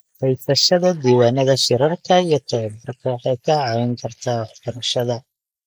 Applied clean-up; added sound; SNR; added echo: neural mask model Resemble Enhance denoiser.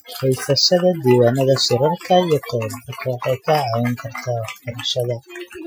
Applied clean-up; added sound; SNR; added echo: classical method Wiener filter.